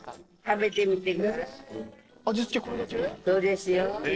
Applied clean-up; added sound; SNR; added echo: neural separator model SepFormer DNS4.